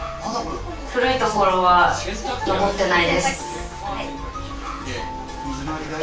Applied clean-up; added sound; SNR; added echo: none; none; none; reverberation time 0.2 s.